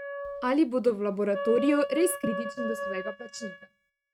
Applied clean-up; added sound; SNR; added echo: neural mask model RNNoise.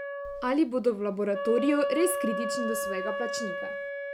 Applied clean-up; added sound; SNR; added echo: none; Wind instrument, woodwind instrument; 4 dB; none.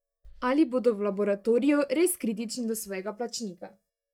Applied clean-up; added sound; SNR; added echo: neural mask model DeepFilterNet 3.